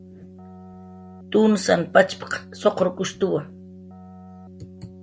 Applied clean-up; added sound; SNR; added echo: none; Keyboard (musical); 18 dB; none.